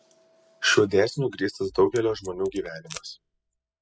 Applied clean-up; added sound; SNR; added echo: classical method spectral subtraction.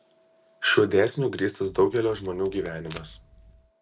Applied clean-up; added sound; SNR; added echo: none; Packing tape, duct tape; 20 dB; none.